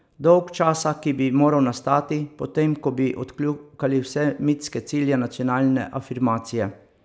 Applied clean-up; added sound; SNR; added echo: none; none; none; none.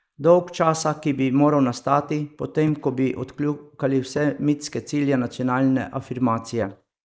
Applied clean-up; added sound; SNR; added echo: neural mask model Resemble Enhance denoiser.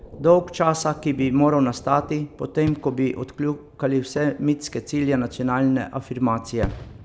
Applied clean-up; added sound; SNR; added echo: none; Fireworks + Thunder; 16 dB; none.